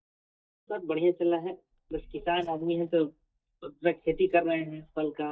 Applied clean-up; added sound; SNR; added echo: neural mask model DeepFilterNet 3.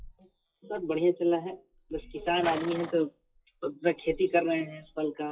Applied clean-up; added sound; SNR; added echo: classical method WPE with log-MMSE.